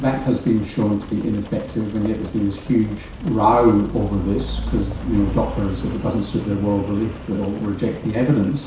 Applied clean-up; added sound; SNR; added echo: none; Rain; 10 dB; reverberation time 0.6 s.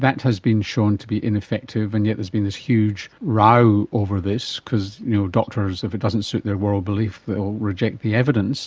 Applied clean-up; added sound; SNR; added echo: none; none; none; none.